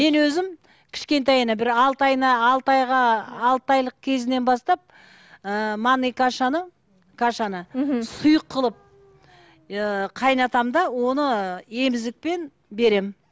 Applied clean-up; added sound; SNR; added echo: none; none; none; none.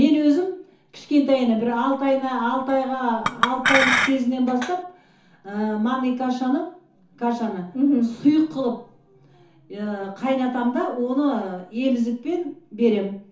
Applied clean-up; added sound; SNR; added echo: none; Chink, clink; 2 dB; reverberation time 0.9 s.